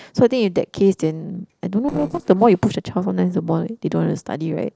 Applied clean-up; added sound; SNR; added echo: neural separator model SepFormer DNS4.